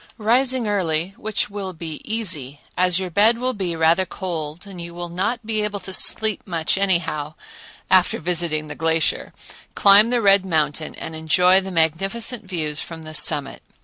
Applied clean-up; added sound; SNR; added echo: none; none; none; none.